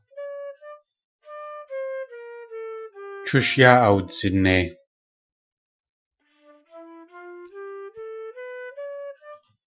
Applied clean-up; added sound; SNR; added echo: classical method Wiener filter.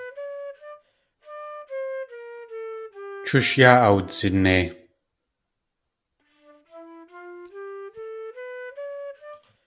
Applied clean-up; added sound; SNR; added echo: none; Wind instrument, woodwind instrument; 13 dB; none.